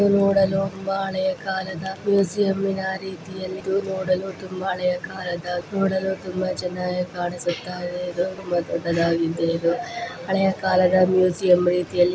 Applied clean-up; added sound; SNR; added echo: none; none; none; none.